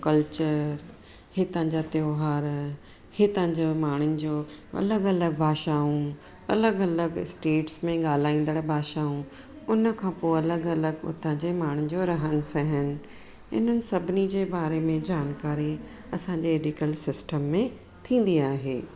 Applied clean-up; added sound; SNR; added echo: none; none; none; none.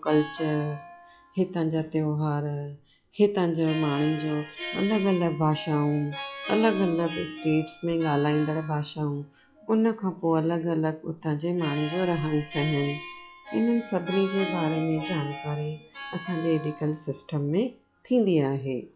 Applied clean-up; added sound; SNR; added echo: classical method log-MMSE.